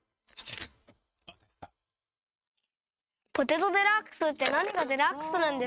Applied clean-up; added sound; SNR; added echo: neural mask model RNNoise.